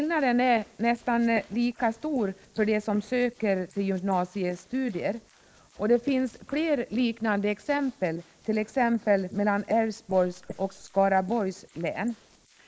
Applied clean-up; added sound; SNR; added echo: neural mask model Resemble Enhance denoiser.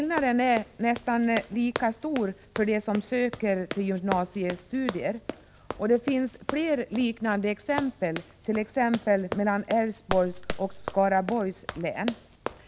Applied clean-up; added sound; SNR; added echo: none; Run; 11 dB; none.